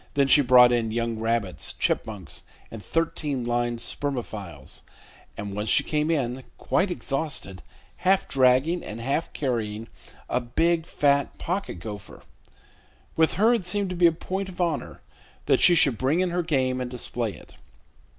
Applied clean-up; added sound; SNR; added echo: none; none; none; none.